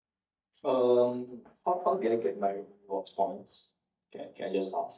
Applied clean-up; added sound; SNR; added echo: neural mask model DeepFilterNet 3.